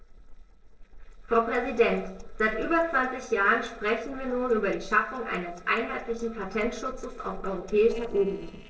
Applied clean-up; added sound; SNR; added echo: neural separator model SepFormer DNS4.